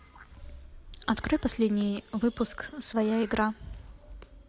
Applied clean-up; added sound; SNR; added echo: none; none; none; none.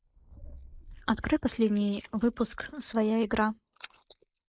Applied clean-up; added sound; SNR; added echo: neural mask model Resemble Enhance denoiser.